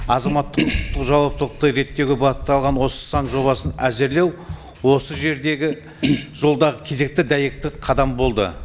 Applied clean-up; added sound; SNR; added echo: none; Wind; 15 dB; none.